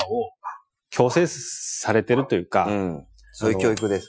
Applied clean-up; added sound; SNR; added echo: classical method Wiener filter.